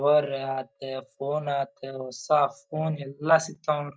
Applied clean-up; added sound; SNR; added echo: neural mask model DeepFilterNet 3.